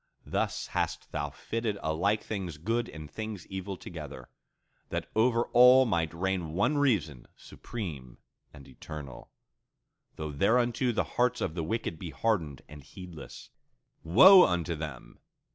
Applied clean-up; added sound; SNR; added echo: none; none; none; none.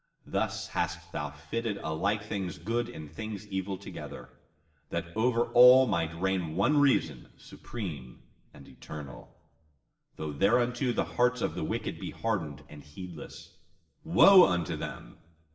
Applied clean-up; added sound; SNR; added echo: none; none; none; reverberation time 0.9 s.